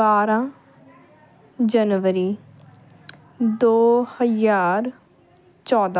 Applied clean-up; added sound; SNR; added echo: none; none; none; none.